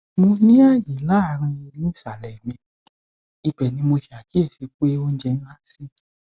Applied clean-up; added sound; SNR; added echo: none; none; none; none.